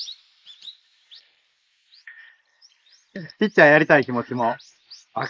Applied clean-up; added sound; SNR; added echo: neural mask model Resemble Enhance denoiser.